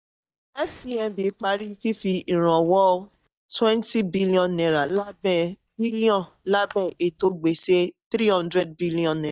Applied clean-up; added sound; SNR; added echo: neural mask model DeepFilterNet 3.